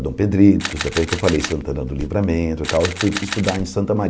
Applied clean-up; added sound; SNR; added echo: none; Camera; 10 dB; none.